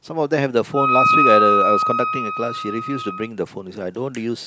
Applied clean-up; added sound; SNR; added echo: none; Wind instrument, woodwind instrument; -3 dB; none.